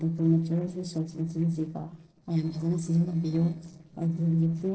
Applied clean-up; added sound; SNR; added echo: neural separator model SepFormer DNS4.